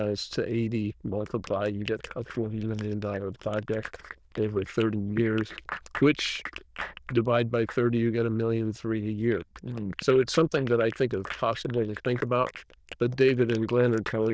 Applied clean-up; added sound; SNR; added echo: neural diffusion model UNIVERSE++.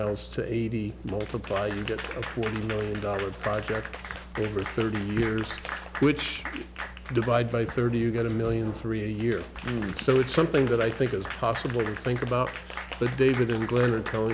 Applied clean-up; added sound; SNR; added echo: none; Applause / Crowd; 12 dB; none.